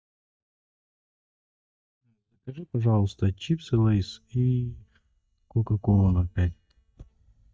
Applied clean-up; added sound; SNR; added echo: neural mask model DeepFilterNet 3.